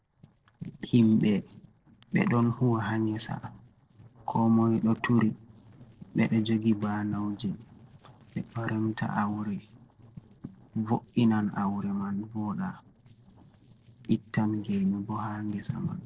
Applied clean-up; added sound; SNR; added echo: neural separator model SepFormer DNS4.